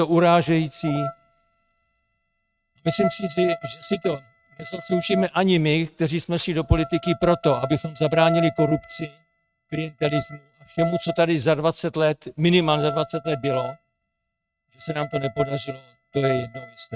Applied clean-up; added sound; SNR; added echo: neural mask model RNNoise.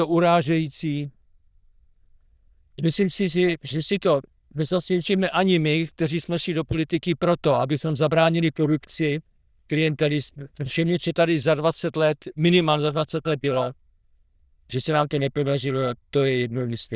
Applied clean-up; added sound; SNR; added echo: neural diffusion model UNIVERSE++.